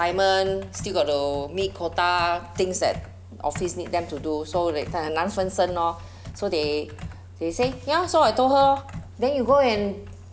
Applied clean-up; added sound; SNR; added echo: none; Computer keyboard; 15 dB; none.